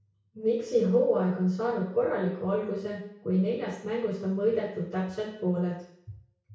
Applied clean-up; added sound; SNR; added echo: none; none; none; reverberation time 0.6 s.